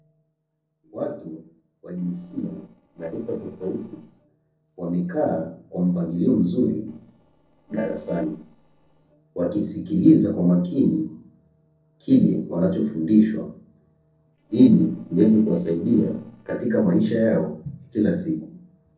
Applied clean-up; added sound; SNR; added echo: neural separator model SepFormer DNS4.